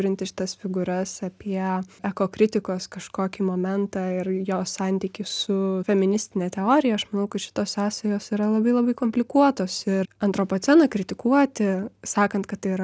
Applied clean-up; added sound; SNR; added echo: none; none; none; none.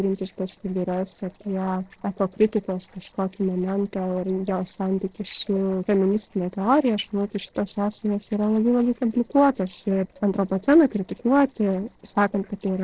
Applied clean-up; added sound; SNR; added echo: neural separator model SepFormer DNS4.